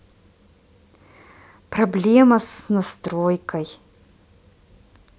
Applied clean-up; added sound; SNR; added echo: none; none; none; none.